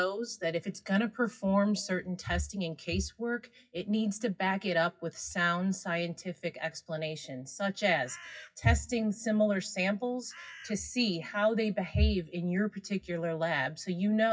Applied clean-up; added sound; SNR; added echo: classical method WPE with log-MMSE.